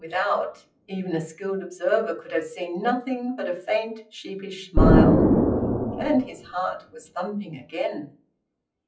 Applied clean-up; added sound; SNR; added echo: classical method WPE with log-MMSE.